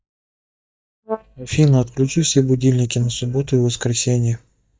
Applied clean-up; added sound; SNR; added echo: neural mask model DeepFilterNet 3.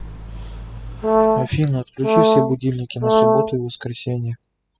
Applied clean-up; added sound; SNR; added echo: classical method spectral subtraction.